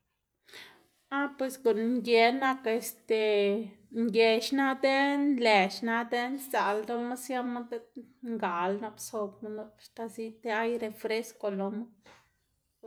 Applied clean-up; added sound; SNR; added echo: none; none; none; none.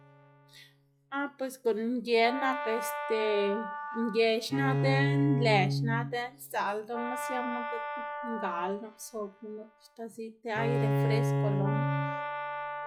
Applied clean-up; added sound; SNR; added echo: classical method log-MMSE.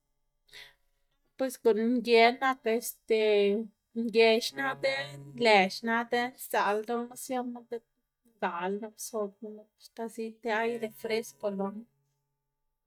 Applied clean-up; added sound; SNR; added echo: neural mask model DeepFilterNet 3.